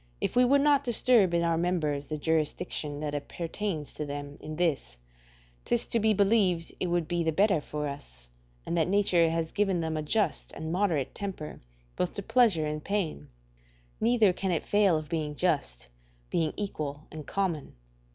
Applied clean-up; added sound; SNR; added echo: none; none; none; none.